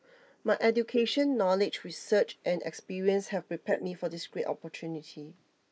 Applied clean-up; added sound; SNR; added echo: neural mask model Resemble Enhance denoiser.